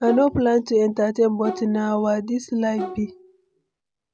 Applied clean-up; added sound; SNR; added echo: none; Bowed string instrument; 14 dB; none.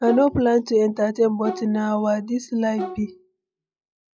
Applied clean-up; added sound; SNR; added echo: classical method log-MMSE.